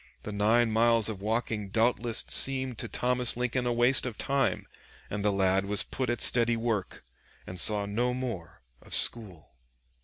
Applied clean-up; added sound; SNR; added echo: none; none; none; none.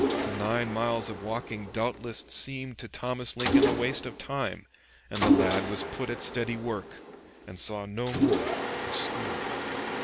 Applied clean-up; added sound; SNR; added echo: none; Mechanisms; -1 dB; none.